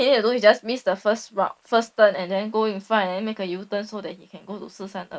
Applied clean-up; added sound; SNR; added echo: neural mask model Resemble Enhance denoiser.